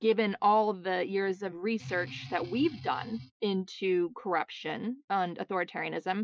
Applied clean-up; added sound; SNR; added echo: classical method Wiener filter.